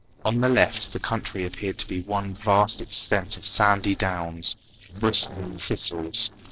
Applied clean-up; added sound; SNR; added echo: neural separator model SepFormer DNS4.